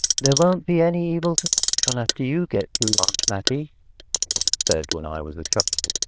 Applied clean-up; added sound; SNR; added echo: neural diffusion model UNIVERSE++.